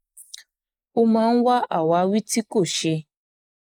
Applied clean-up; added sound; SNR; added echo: neural mask model Resemble Enhance denoiser.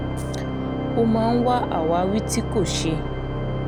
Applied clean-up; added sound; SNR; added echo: none; Organ; 1 dB; none.